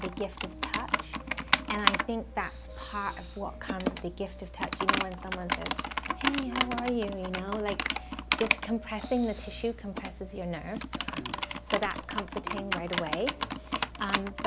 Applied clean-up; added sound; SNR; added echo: none; Computer keyboard; -1 dB; none.